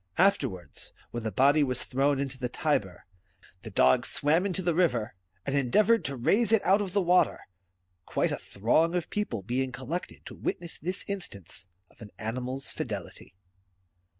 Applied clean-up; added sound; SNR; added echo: none; none; none; none.